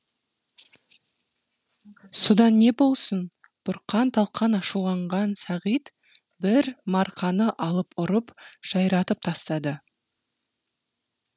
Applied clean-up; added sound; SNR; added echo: none; none; none; none.